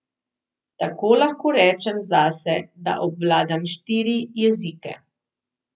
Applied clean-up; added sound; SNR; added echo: none; none; none; none.